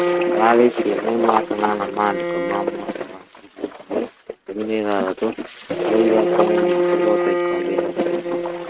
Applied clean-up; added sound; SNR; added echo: neural mask model RNNoise.